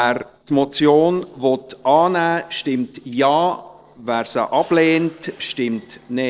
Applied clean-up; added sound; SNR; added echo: neural separator model SepFormer DNS4.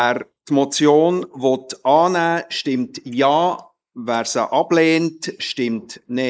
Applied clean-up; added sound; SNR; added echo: neural mask model Resemble Enhance denoiser.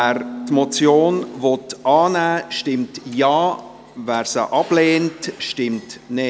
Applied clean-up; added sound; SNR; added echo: none; Harp; 18 dB; none.